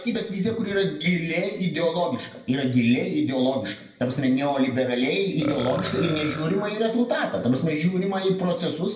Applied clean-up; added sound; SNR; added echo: none; Burping, eructation; 12 dB; reverberation time 0.6 s.